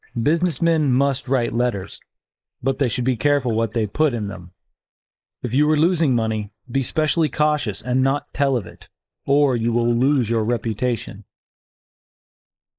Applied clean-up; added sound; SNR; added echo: neural mask model Resemble Enhance denoiser.